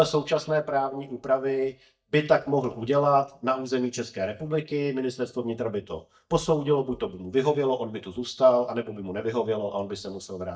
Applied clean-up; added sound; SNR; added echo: neural mask model DeepFilterNet 3.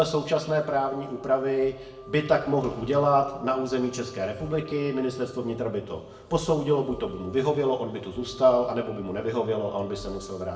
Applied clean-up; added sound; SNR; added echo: none; Wind instrument, woodwind instrument; 18 dB; reverberation time 0.8 s.